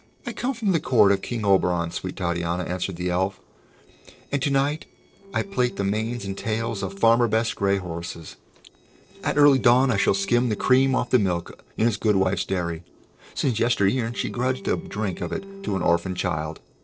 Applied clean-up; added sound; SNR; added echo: neural separator model SepFormer DNS4.